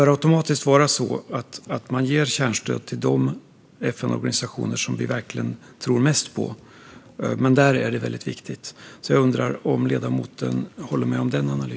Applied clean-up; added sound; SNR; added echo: none; none; none; none.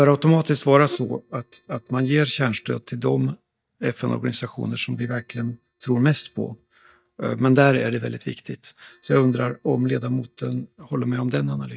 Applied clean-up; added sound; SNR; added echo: neural mask model DeepFilterNet 3.